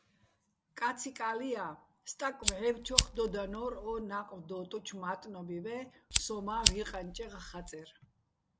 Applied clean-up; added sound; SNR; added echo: none; Fire; -4 dB; none.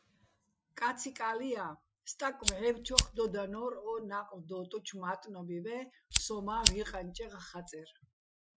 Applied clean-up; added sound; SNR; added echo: classical method Wiener filter.